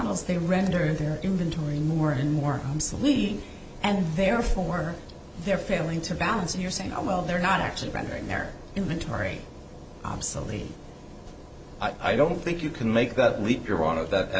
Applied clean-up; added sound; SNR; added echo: none; Engine / Boat, Water vehicle; 18 dB; none.